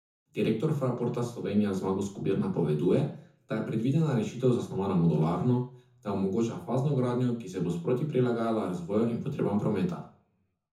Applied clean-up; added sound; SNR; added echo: none; none; none; reverberation time 0.6 s.